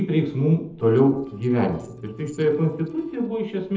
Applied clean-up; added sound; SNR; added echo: neural separator model SepFormer DNS4.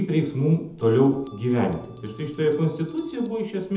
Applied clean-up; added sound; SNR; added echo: none; Bell; 3 dB; reverberation time 0.7 s.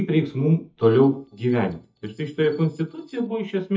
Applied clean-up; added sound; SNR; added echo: neural mask model DeepFilterNet 3.